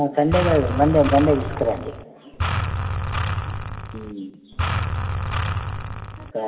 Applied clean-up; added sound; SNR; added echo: none; Engine; 2 dB; reverberation time 1.9 s.